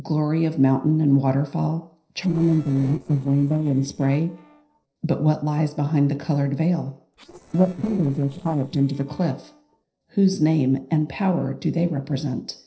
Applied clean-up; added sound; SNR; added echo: neural separator model SepFormer DNS4.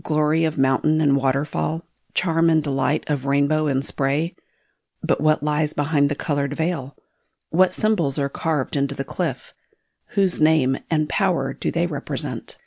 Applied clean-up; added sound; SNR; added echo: none; none; none; none.